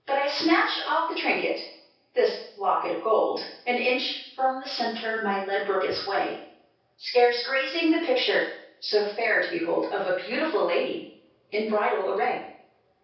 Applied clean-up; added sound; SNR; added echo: none; none; none; reverberation time 0.6 s.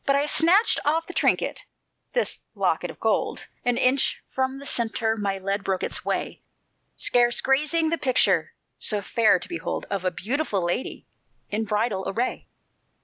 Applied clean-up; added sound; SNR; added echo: none; none; none; none.